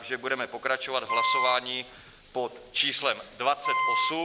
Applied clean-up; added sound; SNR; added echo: none; Wind instrument, woodwind instrument; -3 dB; none.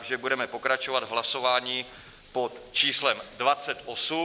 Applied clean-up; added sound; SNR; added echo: none; none; none; none.